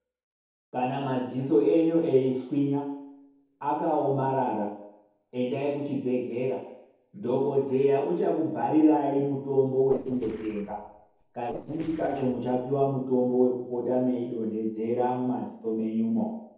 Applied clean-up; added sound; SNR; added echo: neural separator model SepFormer DNS4.